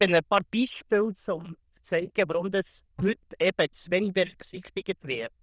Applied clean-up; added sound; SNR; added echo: neural diffusion model UNIVERSE++.